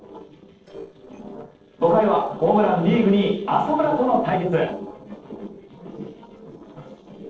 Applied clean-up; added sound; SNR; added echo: neural separator model SepFormer DNS4.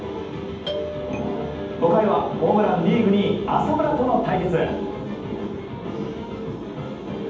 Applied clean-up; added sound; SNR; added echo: none; Doorbell; 12 dB; reverberation time 0.8 s.